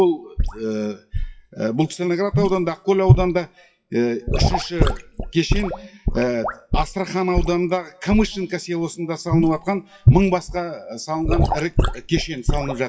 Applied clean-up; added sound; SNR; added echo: classical method WPE with log-MMSE.